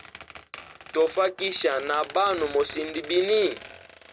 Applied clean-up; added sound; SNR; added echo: none; Squeak; 16 dB; none.